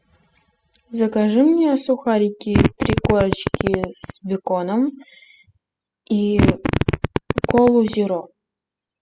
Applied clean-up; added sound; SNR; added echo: classical method spectral subtraction.